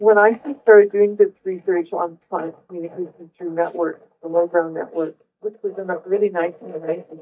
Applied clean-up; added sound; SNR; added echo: neural mask model DeepFilterNet 3.